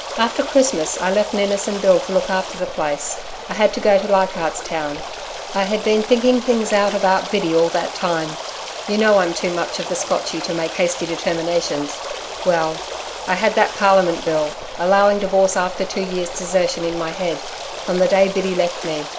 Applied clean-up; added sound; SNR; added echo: none; Stream; 10 dB; none.